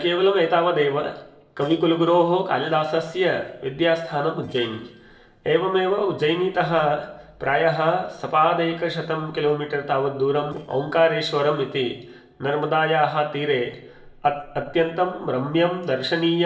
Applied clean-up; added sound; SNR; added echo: neural separator model SepFormer DNS4.